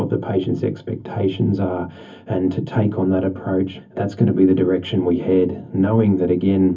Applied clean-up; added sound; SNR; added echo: none; none; none; reverberation time 0.3 s.